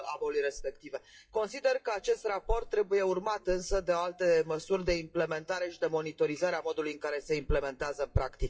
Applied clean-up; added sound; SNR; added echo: classical method WPE with log-MMSE.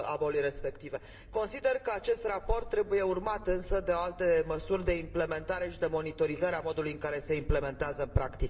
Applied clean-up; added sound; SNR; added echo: none; Engine starting / Motor vehicle (road); 19 dB; reverberation time 1.7 s.